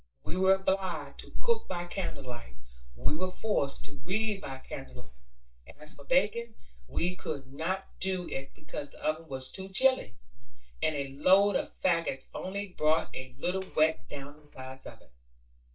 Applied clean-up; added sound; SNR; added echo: neural mask model DeepFilterNet 3.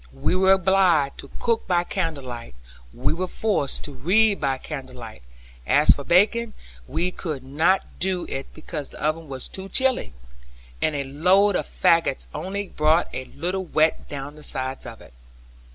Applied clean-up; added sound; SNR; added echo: none; none; none; none.